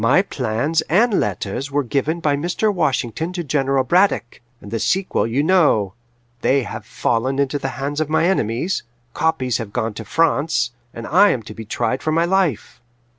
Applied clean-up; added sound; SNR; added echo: none; none; none; none.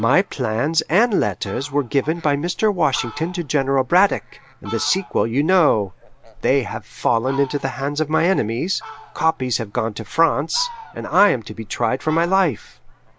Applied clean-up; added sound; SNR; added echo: none; Fowl; 19 dB; none.